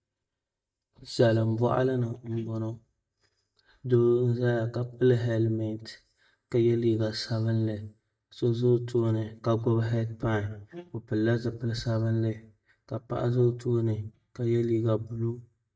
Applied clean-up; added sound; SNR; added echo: neural mask model DeepFilterNet 3.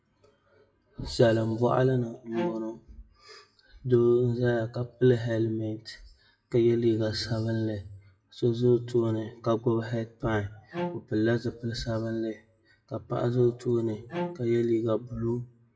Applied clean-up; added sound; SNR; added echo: classical method WPE with log-MMSE.